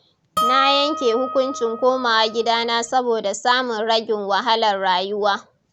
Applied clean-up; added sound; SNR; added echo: none; Harp; 6 dB; none.